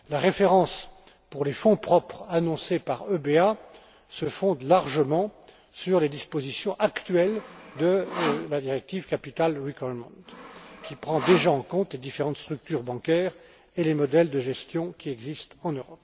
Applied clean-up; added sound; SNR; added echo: none; Sawing; 11 dB; none.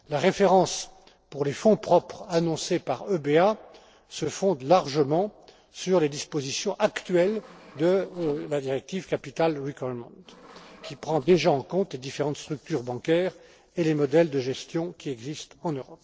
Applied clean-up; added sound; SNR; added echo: neural separator model SepFormer DNS4.